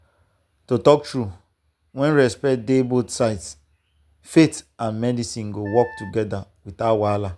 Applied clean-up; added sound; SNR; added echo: none; Wind instrument, woodwind instrument; 19 dB; none.